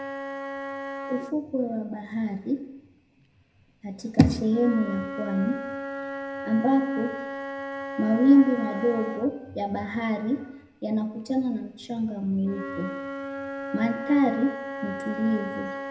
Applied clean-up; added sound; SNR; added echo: none; Wind instrument, woodwind instrument; 9 dB; reverberation time 0.7 s.